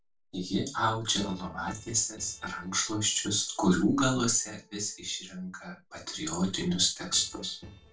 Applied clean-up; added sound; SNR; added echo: neural separator model SepFormer DNS4.